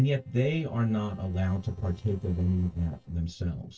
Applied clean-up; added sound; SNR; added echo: neural separator model SepFormer DNS4.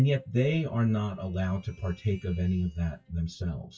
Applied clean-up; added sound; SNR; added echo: classical method WPE with log-MMSE.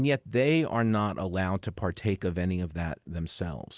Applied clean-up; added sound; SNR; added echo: none; none; none; none.